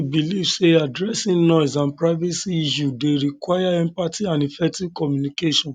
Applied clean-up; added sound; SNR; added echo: none; none; none; none.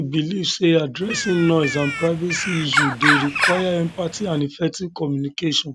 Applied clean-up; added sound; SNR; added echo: none; Bird; 2 dB; none.